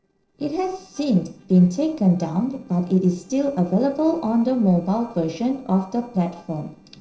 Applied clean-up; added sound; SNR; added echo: neural separator model SepFormer DNS4.